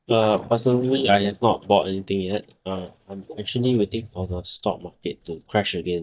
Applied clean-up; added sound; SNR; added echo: neural mask model DeepFilterNet 3.